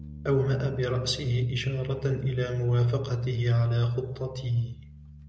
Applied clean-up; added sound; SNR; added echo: none; Bass guitar; 17 dB; none.